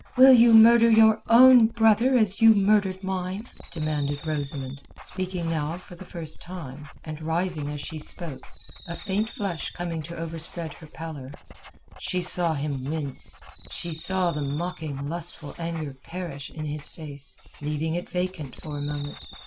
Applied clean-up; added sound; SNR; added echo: none; Fireworks + Writing; 17 dB; none.